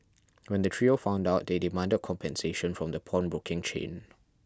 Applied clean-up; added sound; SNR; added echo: none; none; none; none.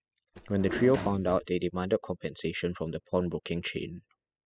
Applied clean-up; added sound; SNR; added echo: classical method spectral subtraction.